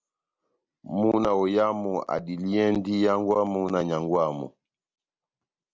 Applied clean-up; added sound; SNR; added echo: none; none; none; none.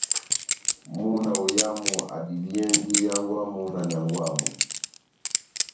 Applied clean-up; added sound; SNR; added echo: none; Chink, clink; -1 dB; reverberation time 0.6 s.